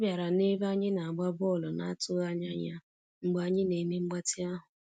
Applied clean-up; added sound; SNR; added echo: none; none; none; none.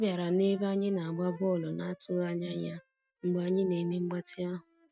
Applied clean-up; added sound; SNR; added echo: neural mask model RNNoise.